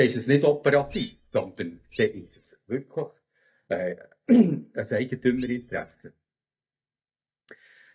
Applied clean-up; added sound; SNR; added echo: neural mask model DeepFilterNet 3.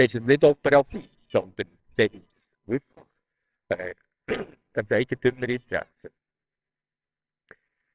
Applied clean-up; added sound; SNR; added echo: neural separator model SepFormer WHAMR!.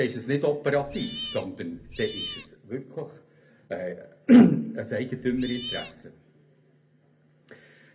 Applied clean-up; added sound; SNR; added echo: none; Cat; 12 dB; reverberation time 0.3 s.